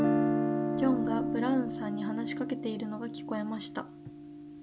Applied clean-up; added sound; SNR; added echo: none; Guitar; -2 dB; none.